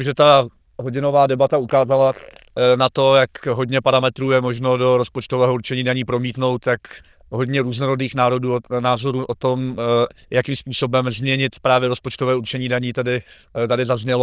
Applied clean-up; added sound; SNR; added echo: neural diffusion model UNIVERSE++.